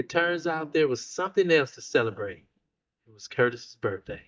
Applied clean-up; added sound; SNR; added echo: neural mask model DeepFilterNet 3.